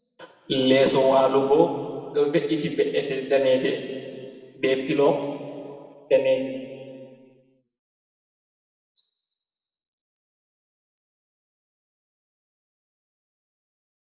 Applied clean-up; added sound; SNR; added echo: none; none; none; reverberation time 1.9 s.